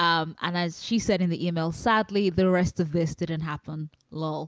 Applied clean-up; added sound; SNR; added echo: none; none; none; none.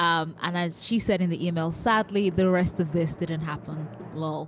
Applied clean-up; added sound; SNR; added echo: none; Drum; 18 dB; none.